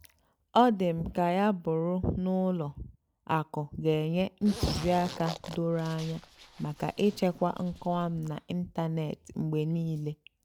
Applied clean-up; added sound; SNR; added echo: none; Zipper (clothing); 15 dB; none.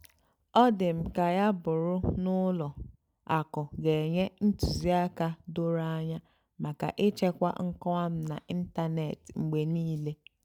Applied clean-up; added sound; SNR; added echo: none; none; none; none.